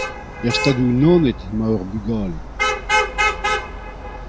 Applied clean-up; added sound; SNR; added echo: none; Traffic noise, roadway noise / Vehicle horn, car horn, honking; 3 dB; none.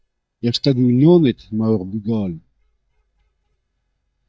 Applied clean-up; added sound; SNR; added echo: neural mask model DeepFilterNet 3.